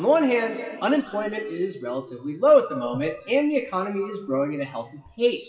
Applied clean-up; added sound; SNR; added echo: classical method WPE with log-MMSE.